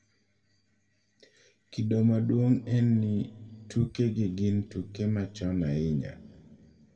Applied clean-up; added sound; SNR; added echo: none; none; none; reverberation time 1.7 s.